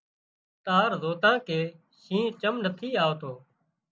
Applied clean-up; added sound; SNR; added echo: none; none; none; none.